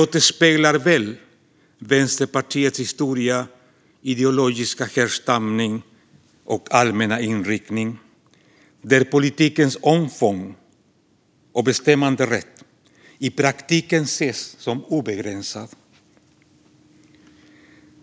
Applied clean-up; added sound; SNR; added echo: none; none; none; none.